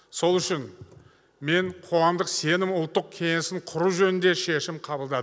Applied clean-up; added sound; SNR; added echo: none; none; none; none.